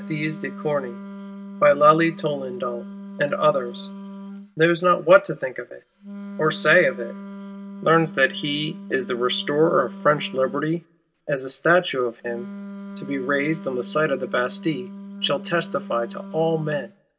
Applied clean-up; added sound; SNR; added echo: none; Wind instrument, woodwind instrument; 14 dB; none.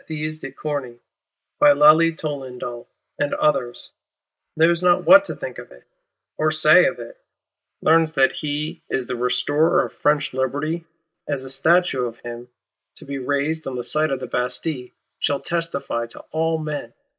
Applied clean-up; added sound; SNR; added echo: neural mask model Resemble Enhance denoiser.